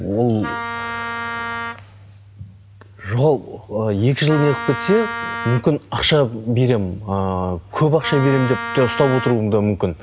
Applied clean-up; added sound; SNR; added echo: none; Wind instrument, woodwind instrument; 8 dB; none.